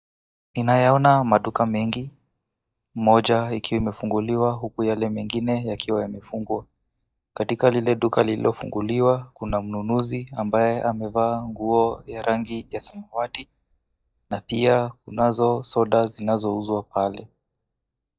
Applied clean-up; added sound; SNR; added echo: neural mask model DeepFilterNet 3.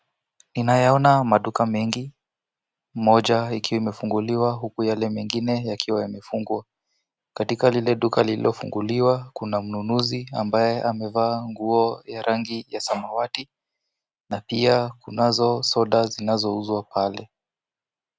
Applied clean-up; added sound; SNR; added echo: none; none; none; none.